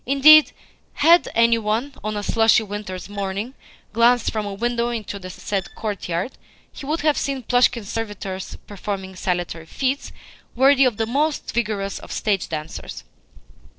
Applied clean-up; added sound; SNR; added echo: neural separator model SepFormer DNS4.